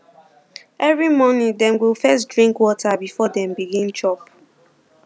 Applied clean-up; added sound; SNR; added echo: none; none; none; none.